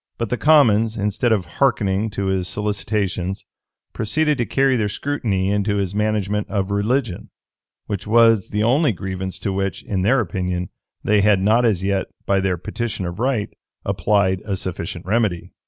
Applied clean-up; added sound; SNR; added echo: none; none; none; none.